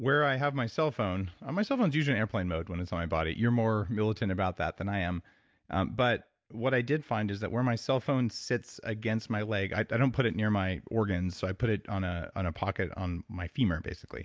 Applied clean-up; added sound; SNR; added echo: none; none; none; none.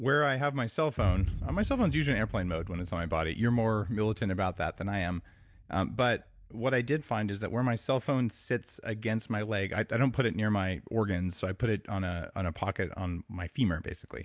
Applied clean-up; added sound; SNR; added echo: none; Boom; 12 dB; none.